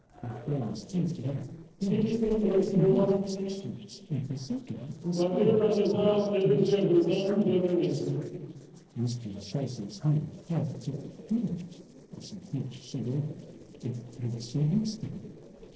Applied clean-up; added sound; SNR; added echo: neural separator model SepFormer DNS4.